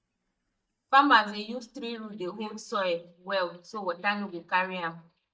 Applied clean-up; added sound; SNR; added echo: neural mask model DeepFilterNet 3.